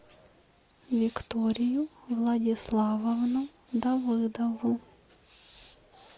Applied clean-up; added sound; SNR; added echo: none; none; none; none.